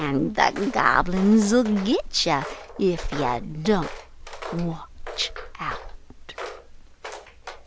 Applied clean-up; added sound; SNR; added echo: none; Walk, footsteps; 15 dB; none.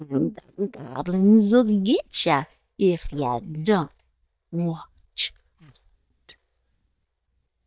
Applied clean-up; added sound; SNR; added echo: neural mask model DeepFilterNet 3.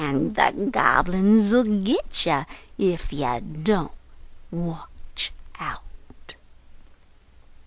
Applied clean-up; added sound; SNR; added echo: none; none; none; none.